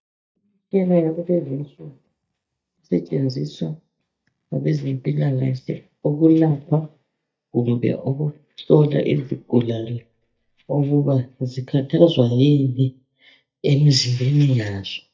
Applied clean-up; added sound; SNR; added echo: neural mask model DeepFilterNet 3.